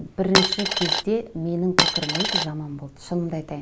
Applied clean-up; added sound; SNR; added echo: none; Coin (dropping); -5 dB; none.